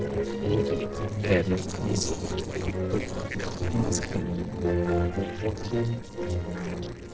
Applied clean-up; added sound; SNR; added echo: neural separator model SepFormer DNS4.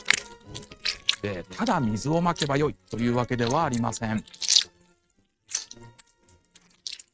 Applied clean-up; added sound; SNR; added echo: neural mask model RNNoise.